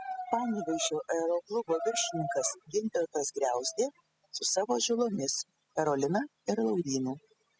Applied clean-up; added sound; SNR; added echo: classical method spectral subtraction.